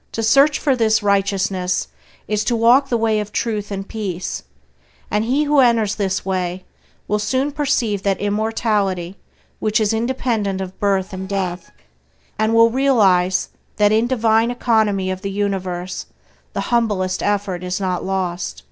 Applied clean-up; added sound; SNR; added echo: neural separator model SepFormer DNS4.